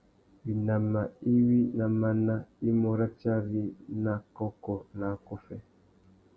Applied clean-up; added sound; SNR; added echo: none; none; none; none.